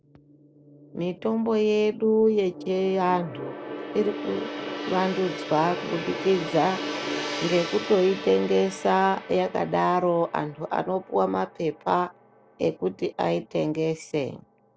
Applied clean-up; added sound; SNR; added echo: none; Gong; 11 dB; none.